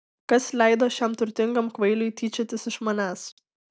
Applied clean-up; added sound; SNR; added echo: none; none; none; none.